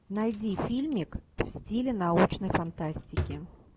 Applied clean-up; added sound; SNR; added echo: none; Drawer open or close; 12 dB; none.